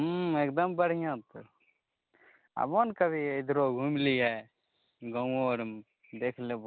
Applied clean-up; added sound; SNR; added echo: none; none; none; none.